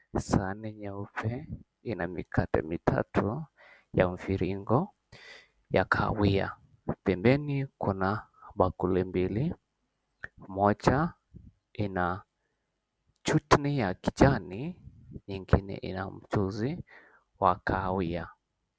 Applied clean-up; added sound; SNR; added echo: none; none; none; none.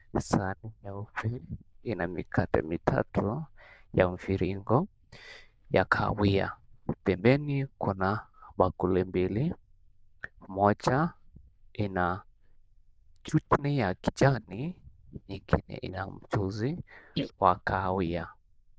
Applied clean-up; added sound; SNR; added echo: neural diffusion model UNIVERSE++.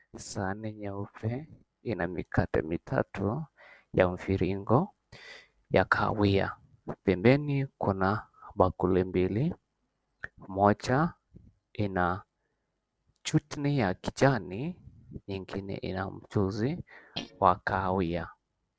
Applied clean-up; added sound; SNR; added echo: neural separator model SepFormer DNS4.